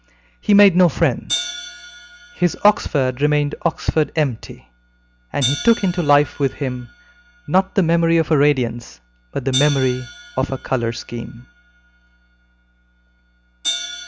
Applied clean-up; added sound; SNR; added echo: none; Hi-hat; 13 dB; none.